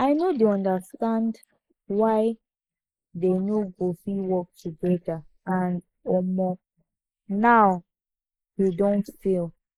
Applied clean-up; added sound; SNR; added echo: neural mask model Resemble Enhance denoiser.